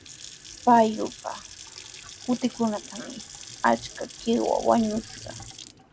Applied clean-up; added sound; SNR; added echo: none; Sink (filling or washing) / Water tap, faucet / Splash, splatter; 16 dB; none.